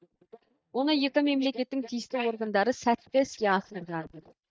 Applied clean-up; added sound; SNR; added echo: neural mask model DeepFilterNet 3.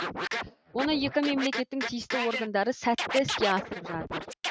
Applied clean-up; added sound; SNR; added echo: neural mask model RNNoise.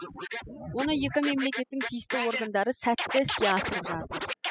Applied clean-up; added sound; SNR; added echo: classical method spectral subtraction.